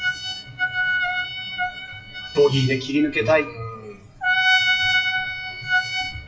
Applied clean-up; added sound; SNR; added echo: classical method WPE with log-MMSE.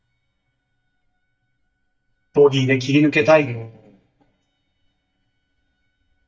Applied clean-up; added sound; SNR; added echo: neural mask model DeepFilterNet 3.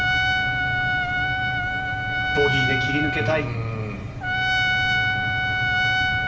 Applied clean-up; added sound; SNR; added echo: none; Trumpet; -4 dB; reverberation time 0.7 s.